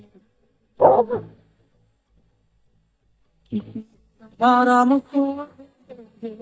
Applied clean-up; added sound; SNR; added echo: neural mask model DeepFilterNet 3.